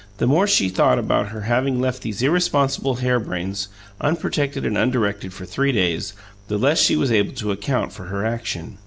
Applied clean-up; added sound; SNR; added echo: none; none; none; none.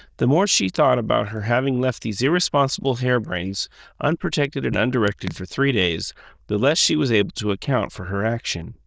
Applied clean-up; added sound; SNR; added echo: neural diffusion model UNIVERSE++.